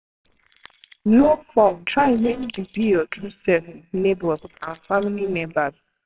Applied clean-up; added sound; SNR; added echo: neural separator model SepFormer WHAMR!.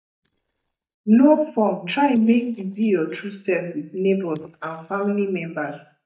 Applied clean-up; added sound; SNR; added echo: neural mask model DeepFilterNet 3.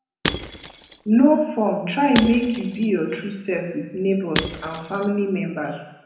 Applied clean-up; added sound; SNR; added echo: none; Shatter / Crushing; 10 dB; reverberation time 0.8 s.